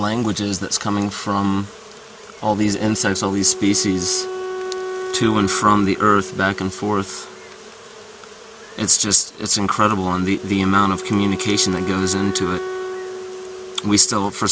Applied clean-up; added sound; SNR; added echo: none; Wind instrument, woodwind instrument; 11 dB; none.